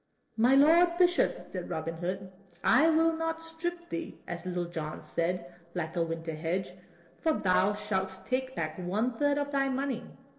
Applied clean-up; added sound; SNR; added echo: neural separator model SepFormer DNS4.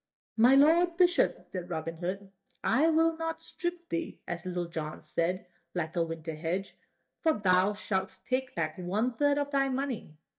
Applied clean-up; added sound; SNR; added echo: neural mask model DeepFilterNet 3.